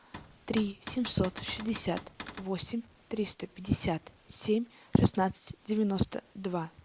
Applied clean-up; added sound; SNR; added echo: none; Cupboard open or close / Door; 14 dB; none.